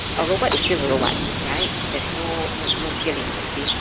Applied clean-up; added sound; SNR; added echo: none; Bird; -2 dB; none.